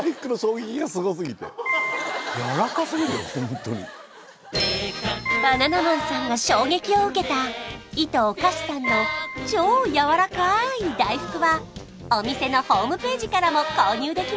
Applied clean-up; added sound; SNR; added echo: none; Piano; 8 dB; none.